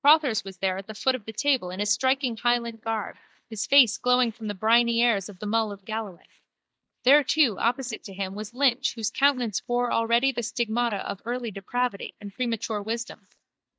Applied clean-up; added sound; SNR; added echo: neural mask model DeepFilterNet 3.